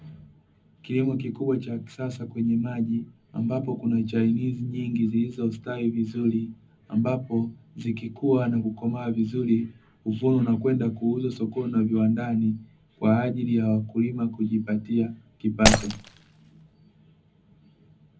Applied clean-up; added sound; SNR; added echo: none; Shatter; 1 dB; reverberation time 0.4 s.